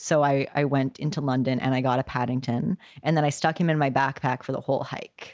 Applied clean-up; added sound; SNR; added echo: none; none; none; none.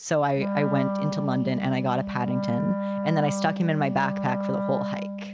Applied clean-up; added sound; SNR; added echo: none; Wind instrument, woodwind instrument; 2 dB; none.